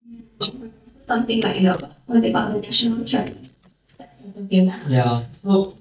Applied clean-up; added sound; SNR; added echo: neural mask model DeepFilterNet 3.